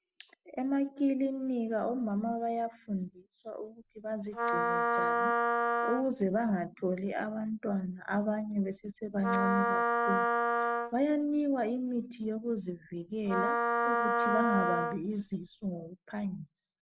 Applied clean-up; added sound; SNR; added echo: none; Wind instrument, woodwind instrument; -2 dB; none.